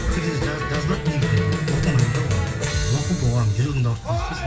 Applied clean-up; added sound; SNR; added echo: none; Cheering; 3 dB; reverberation time 0.2 s.